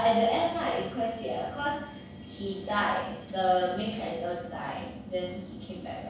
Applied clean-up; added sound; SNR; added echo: none; Alarm; 17 dB; reverberation time 0.7 s.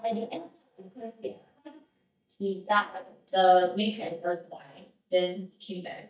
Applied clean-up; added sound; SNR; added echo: neural mask model DeepFilterNet 3.